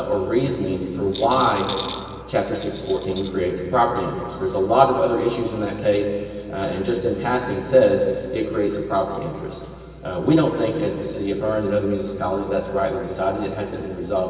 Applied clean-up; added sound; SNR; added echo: none; Rattle; 15 dB; reverberation time 2.5 s.